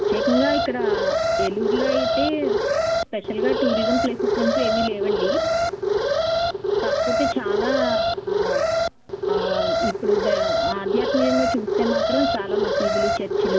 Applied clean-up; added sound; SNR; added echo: none; Alarm; -5 dB; reverberation time 2.1 s.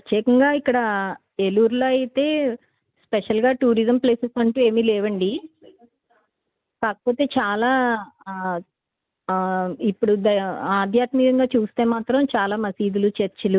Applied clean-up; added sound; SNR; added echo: none; none; none; none.